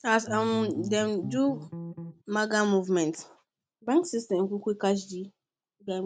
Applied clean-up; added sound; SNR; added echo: none; Bass guitar; 10 dB; none.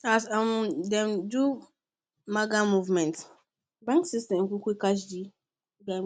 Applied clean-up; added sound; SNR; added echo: none; none; none; none.